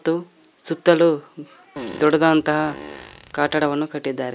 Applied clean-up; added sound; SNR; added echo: none; Fart; 16 dB; none.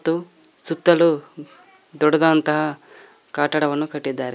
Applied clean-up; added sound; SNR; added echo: none; none; none; none.